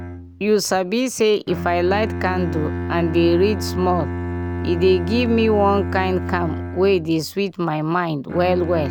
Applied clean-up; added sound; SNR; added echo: none; Bowed string instrument; 7 dB; none.